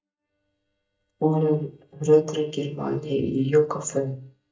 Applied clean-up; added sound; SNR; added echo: neural mask model DeepFilterNet 3.